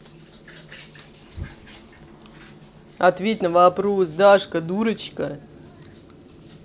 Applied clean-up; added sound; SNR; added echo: none; none; none; none.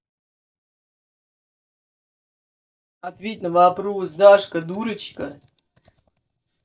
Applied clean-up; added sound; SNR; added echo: neural mask model DeepFilterNet 3.